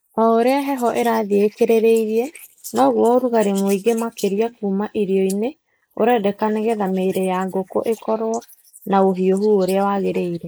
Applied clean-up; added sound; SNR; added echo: neural mask model Resemble Enhance denoiser.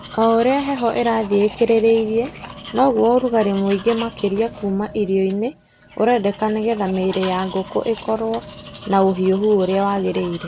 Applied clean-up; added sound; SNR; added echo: none; Domestic sounds, home sounds; 15 dB; none.